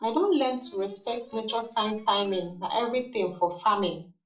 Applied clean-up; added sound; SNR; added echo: neural separator model SepFormer DNS4.